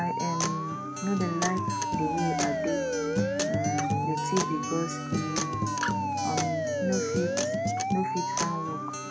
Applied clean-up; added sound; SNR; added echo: none; Siren + Acoustic guitar; -4 dB; none.